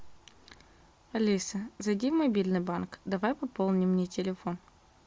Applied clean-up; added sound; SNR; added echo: none; none; none; none.